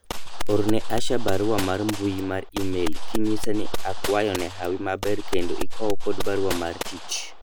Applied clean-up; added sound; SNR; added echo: none; Gunshot, gunfire; -5 dB; none.